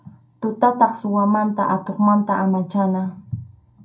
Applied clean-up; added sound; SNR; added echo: none; none; none; reverberation time 0.3 s.